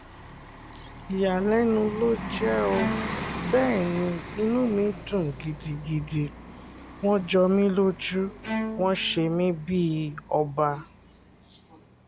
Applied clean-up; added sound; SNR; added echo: none; Bus + Bowed string instrument; 10 dB; none.